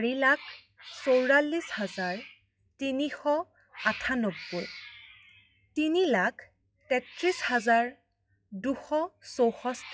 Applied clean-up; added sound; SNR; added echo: classical method log-MMSE.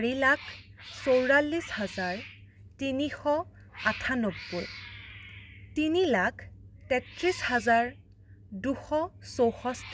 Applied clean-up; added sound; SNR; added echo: none; Cat; 17 dB; none.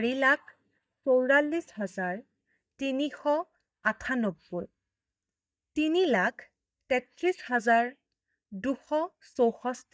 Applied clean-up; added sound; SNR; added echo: neural mask model DeepFilterNet 3.